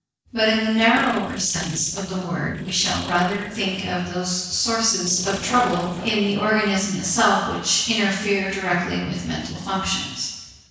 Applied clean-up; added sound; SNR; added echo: neural separator model SepFormer DNS4.